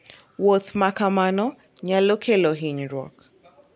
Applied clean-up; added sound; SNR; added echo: none; none; none; none.